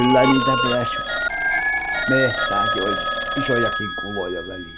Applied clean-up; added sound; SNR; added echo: none; Telephone; -2 dB; none.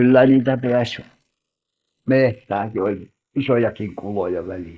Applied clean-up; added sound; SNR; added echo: neural mask model Resemble Enhance denoiser.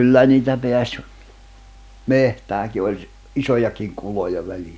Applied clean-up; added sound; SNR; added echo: none; none; none; none.